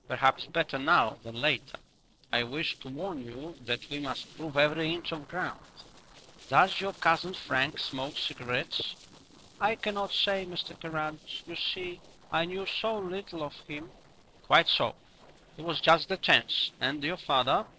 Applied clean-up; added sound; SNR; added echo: neural separator model SepFormer DNS4.